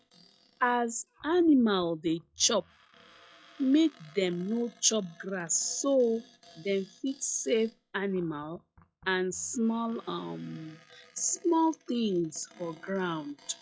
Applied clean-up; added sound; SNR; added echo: classical method log-MMSE.